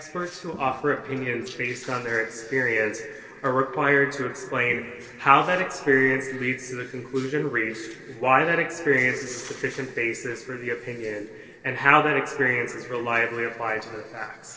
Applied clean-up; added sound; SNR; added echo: neural separator model SepFormer DNS4.